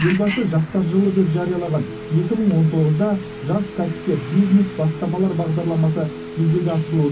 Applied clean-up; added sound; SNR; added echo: none; Telephone; 14 dB; reverberation time 0.3 s.